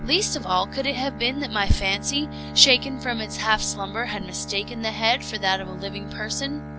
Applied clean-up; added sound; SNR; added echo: none; Bowed string instrument; 11 dB; none.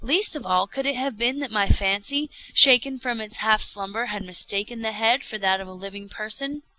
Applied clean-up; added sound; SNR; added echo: none; none; none; none.